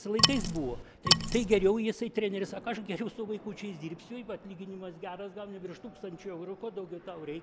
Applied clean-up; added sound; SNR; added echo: none; Wood; -5 dB; none.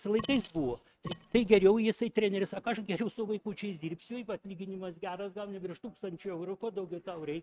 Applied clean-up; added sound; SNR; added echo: neural mask model RNNoise.